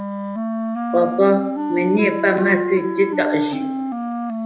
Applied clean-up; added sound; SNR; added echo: none; Wind instrument, woodwind instrument; 3 dB; reverberation time 0.8 s.